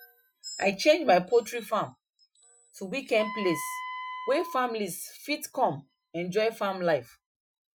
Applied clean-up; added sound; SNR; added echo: classical method Wiener filter.